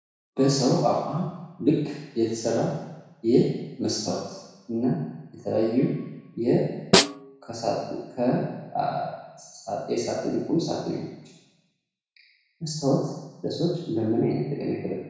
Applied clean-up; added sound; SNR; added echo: none; Snare drum; -1 dB; reverberation time 1.1 s.